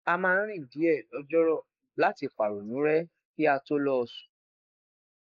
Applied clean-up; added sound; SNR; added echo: neural mask model Resemble Enhance denoiser.